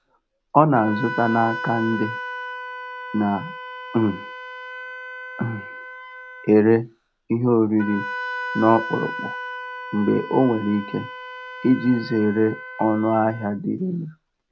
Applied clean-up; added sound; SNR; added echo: none; Wind instrument, woodwind instrument; 11 dB; none.